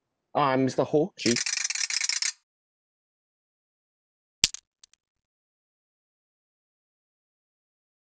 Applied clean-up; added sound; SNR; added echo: none; Glass + Ratchet, pawl / Percussion; -4 dB; none.